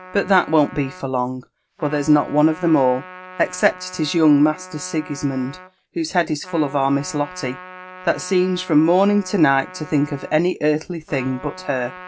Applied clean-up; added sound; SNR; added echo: none; Trumpet; 18 dB; none.